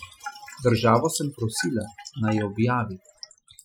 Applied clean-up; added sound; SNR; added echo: classical method Wiener filter.